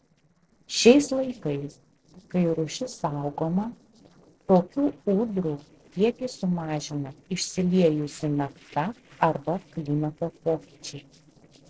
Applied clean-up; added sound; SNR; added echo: neural separator model SepFormer DNS4.